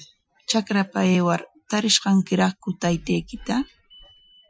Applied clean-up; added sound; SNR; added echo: classical method Wiener filter.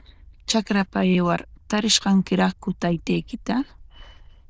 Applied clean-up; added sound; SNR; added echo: neural diffusion model UNIVERSE++.